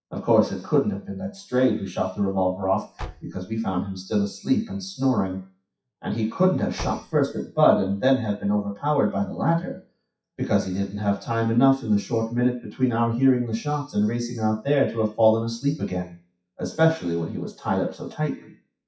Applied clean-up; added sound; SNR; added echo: classical method WPE with log-MMSE.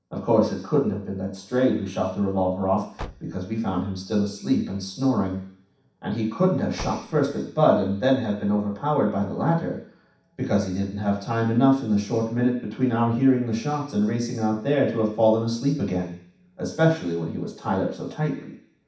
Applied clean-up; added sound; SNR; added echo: none; Car; 18 dB; reverberation time 0.7 s.